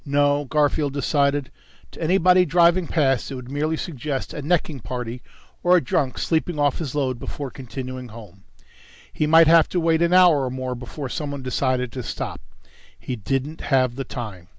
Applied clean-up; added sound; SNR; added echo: none; none; none; none.